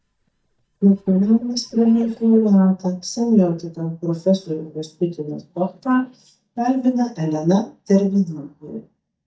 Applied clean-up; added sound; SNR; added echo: neural mask model DeepFilterNet 3.